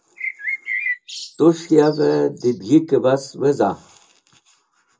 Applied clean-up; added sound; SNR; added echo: none; Bird; 10 dB; reverberation time 0.2 s.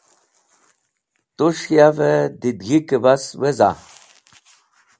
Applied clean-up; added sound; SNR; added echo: none; none; none; none.